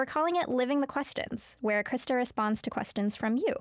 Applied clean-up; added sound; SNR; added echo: none; none; none; none.